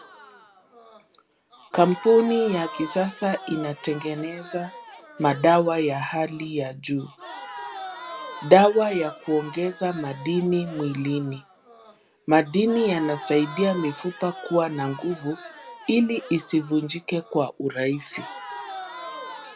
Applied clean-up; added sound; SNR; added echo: none; Crowd; 16 dB; none.